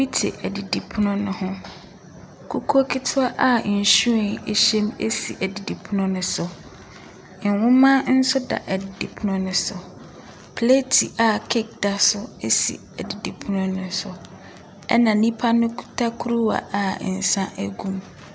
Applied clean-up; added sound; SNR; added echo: none; none; none; none.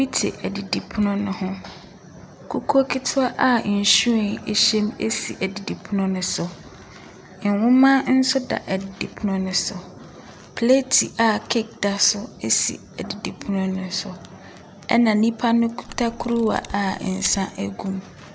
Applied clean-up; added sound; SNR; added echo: none; Camera; 17 dB; none.